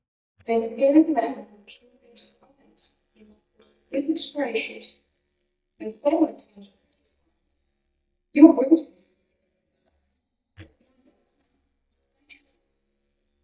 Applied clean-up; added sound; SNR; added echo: neural mask model DeepFilterNet 3.